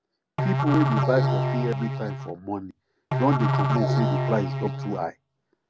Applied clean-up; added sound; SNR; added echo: none; Musical instrument; -3 dB; none.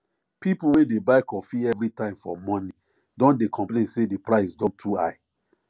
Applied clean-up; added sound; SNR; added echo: none; none; none; none.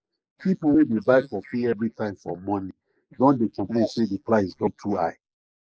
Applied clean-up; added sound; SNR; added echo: neural mask model Resemble Enhance denoiser.